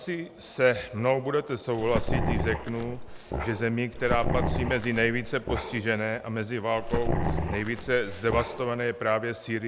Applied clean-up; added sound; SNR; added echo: none; Growling; 2 dB; none.